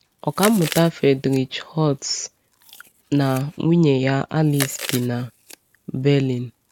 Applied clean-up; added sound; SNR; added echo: none; Chewing, mastication; 15 dB; none.